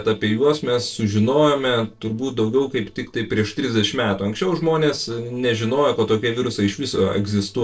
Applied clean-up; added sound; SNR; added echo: neural separator model SepFormer DNS4.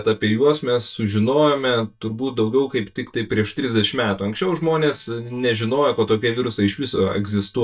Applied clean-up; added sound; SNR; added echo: neural mask model DeepFilterNet 3.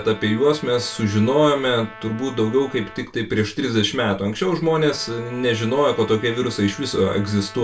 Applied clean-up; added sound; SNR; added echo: none; Trumpet; 19 dB; reverberation time 0.2 s.